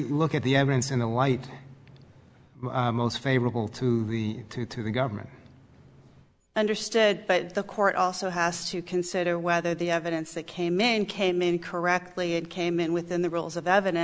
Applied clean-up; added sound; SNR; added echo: none; none; none; none.